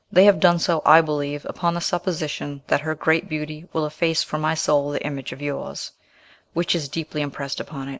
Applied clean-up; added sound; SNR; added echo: none; none; none; none.